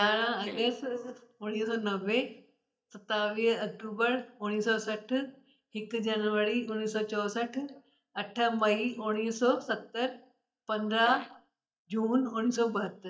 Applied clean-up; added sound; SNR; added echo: neural mask model DeepFilterNet 3.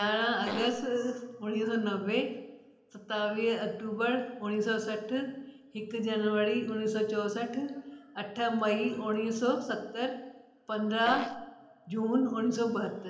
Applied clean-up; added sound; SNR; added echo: none; Fart; 7 dB; reverberation time 0.9 s.